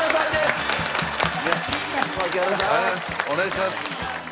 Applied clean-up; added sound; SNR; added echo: none; none; none; none.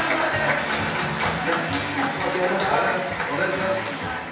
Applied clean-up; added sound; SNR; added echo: none; none; none; reverberation time 0.9 s.